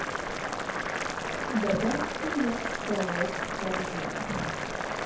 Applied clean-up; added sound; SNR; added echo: none; Boiling; -1 dB; reverberation time 0.6 s.